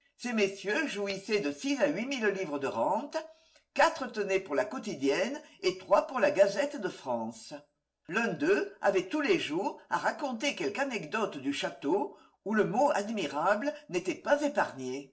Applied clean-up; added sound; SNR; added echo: neural separator model SepFormer DNS4.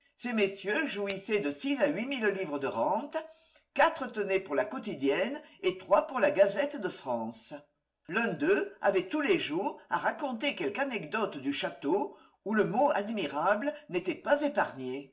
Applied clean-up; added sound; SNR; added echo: none; Tap / Glass; 19 dB; reverberation time 0.2 s.